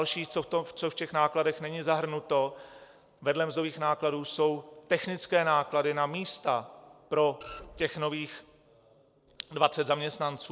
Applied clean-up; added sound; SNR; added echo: none; Printer; 14 dB; none.